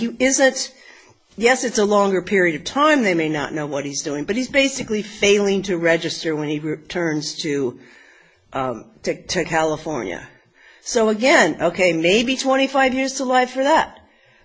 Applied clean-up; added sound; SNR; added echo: none; none; none; none.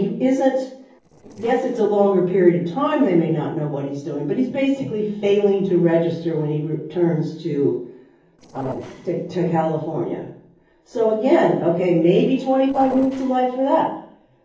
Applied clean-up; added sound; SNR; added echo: neural separator model SepFormer DNS4.